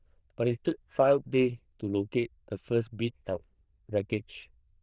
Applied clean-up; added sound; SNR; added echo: neural diffusion model UNIVERSE++.